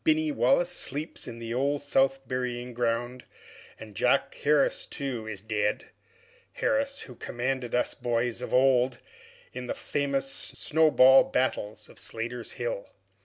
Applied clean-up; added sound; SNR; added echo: none; none; none; none.